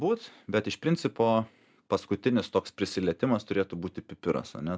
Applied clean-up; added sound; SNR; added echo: none; none; none; none.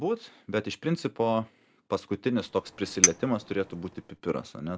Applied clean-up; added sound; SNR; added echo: none; Chink, clink; 0 dB; none.